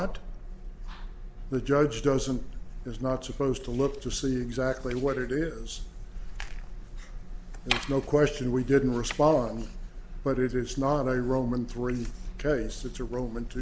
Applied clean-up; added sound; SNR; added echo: none; none; none; none.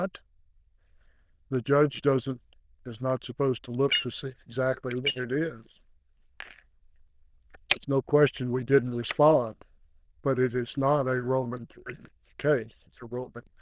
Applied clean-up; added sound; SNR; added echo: neural diffusion model UNIVERSE++.